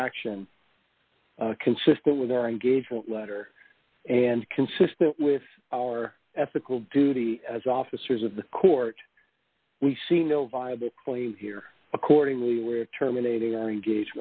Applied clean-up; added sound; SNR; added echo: none; none; none; none.